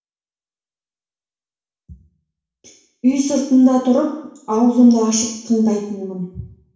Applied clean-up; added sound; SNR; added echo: none; none; none; reverberation time 0.7 s.